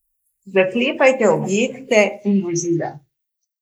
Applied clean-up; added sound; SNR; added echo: neural mask model Resemble Enhance denoiser.